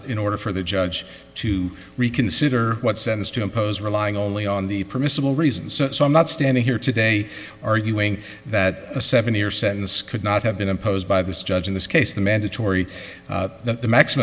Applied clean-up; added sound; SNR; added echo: none; none; none; none.